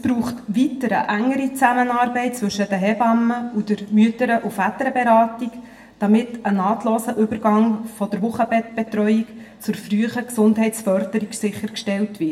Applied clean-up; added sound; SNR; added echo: none; none; none; reverberation time 0.6 s.